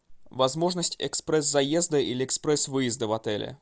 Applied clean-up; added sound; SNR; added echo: none; none; none; none.